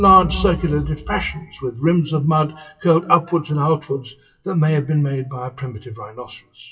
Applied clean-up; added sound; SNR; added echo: classical method WPE with log-MMSE.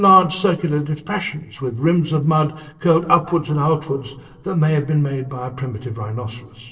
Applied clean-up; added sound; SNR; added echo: neural separator model SepFormer DNS4.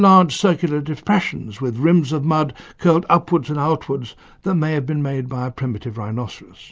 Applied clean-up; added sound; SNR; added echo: none; none; none; none.